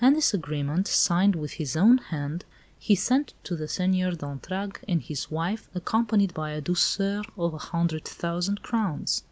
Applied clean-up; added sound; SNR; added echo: none; none; none; none.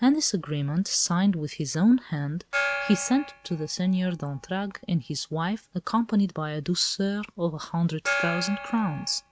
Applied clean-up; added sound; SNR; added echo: neural mask model RNNoise.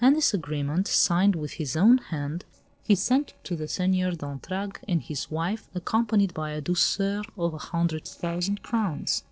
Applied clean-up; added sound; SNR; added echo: neural separator model SepFormer DNS4.